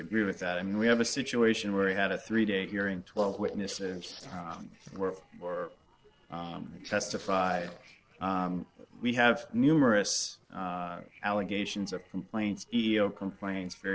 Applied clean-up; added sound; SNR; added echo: neural separator model SepFormer DNS4.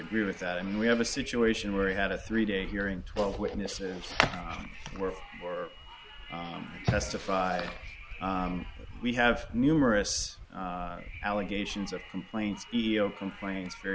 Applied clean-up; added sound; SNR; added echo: none; Wind; 13 dB; none.